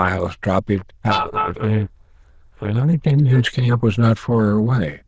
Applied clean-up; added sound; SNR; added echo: neural diffusion model UNIVERSE++.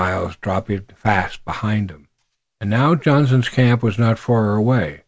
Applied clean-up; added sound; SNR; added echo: none; none; none; none.